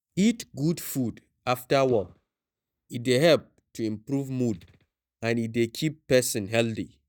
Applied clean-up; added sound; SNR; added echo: neural mask model DeepFilterNet 3.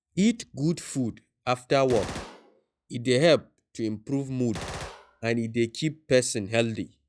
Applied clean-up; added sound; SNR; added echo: classical method log-MMSE.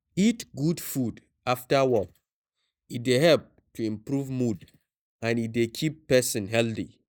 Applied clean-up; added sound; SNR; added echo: neural mask model Resemble Enhance denoiser.